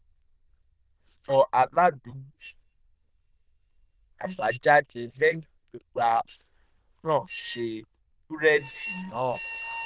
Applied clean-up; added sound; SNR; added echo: neural diffusion model UNIVERSE++.